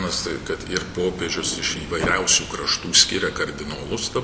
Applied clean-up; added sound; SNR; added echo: none; Sliding door; 12 dB; none.